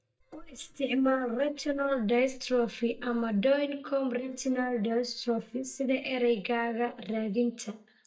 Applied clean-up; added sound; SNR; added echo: neural mask model DeepFilterNet 3.